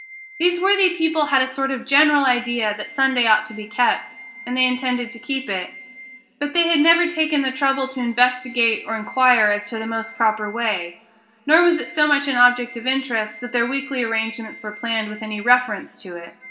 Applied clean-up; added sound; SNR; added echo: none; Wind instrument, woodwind instrument; 19 dB; reverberation time 1.9 s.